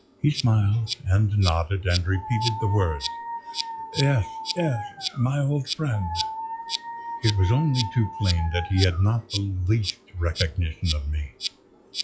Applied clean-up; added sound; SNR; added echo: classical method log-MMSE.